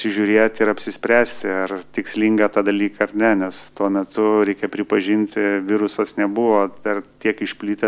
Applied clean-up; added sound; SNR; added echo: none; none; none; none.